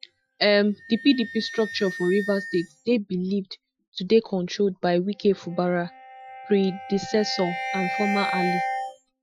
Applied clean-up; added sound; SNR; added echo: classical method Wiener filter.